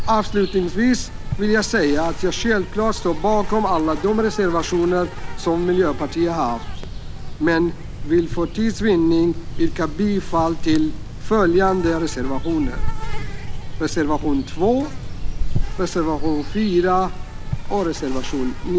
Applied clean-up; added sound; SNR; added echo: none; Insect; 4 dB; none.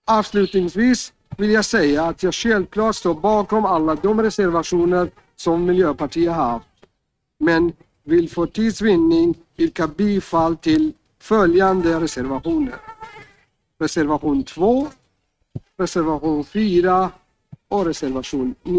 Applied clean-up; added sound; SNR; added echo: neural mask model RNNoise.